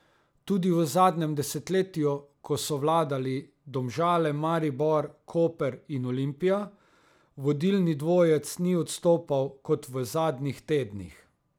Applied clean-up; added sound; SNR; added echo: none; none; none; none.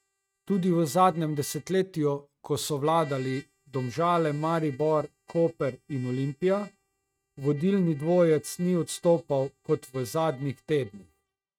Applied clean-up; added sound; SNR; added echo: neural mask model RNNoise.